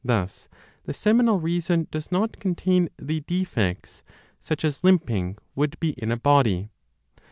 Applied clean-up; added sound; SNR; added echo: none; none; none; none.